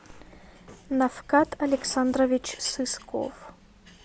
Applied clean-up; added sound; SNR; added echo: none; none; none; none.